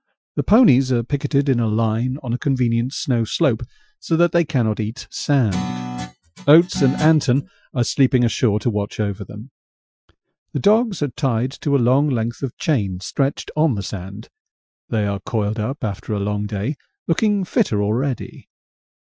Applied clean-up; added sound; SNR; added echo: classical method Wiener filter.